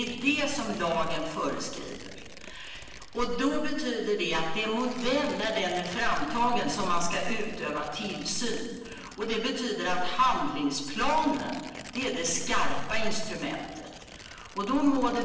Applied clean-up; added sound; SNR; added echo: none; Tearing; 19 dB; reverberation time 1.2 s.